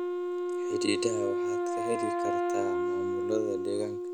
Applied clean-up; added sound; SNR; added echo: none; Wind instrument, woodwind instrument; -4 dB; none.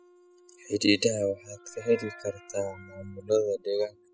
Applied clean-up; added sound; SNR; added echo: classical method spectral subtraction.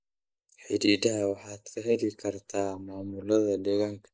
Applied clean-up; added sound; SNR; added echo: neural mask model Resemble Enhance denoiser.